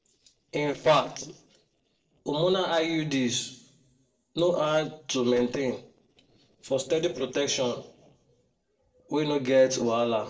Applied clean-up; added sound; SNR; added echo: neural separator model SepFormer DNS4.